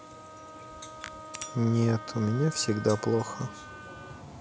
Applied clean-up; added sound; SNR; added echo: none; Wind instrument, woodwind instrument; 14 dB; none.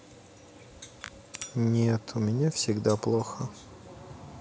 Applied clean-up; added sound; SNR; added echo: none; none; none; none.